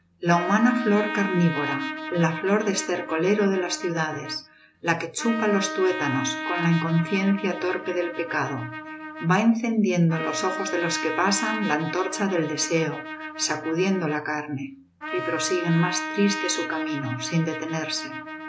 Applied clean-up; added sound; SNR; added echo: none; Trumpet; 8 dB; none.